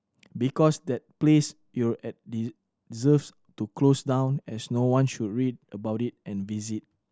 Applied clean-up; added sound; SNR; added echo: none; none; none; none.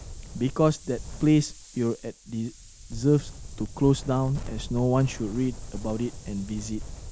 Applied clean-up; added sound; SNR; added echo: none; Wind; 11 dB; none.